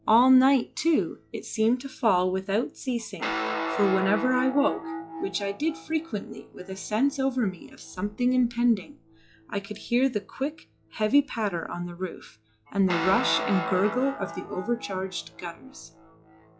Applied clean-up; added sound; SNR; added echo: classical method log-MMSE.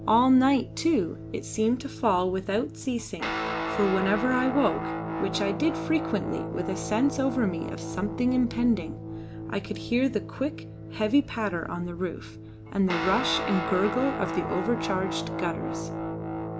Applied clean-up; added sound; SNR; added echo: none; Guitar; 6 dB; none.